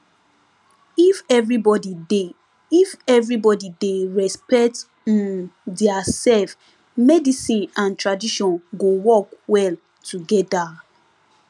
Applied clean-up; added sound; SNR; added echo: none; none; none; none.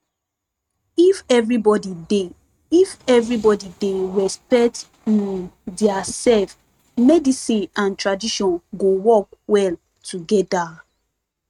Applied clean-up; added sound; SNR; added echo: neural mask model RNNoise.